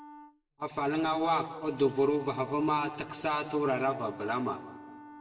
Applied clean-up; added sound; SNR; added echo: none; Wind instrument, woodwind instrument; 18 dB; reverberation time 1.4 s.